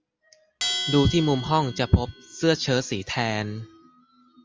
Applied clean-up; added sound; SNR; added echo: none; Bell; 11 dB; none.